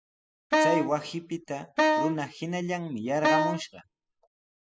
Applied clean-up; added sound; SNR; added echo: classical method spectral subtraction.